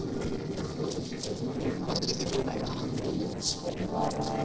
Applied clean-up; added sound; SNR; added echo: neural separator model SepFormer DNS4.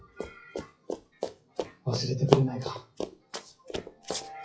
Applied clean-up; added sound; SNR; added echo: classical method WPE with log-MMSE.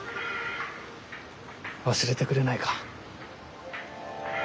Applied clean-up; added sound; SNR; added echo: none; none; none; none.